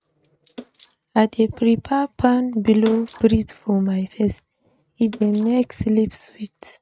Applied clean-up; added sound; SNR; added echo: neural mask model RNNoise.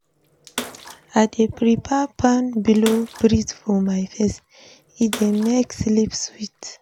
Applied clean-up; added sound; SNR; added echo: none; Bathtub (filling or washing) / Water / Splash, splatter; 18 dB; none.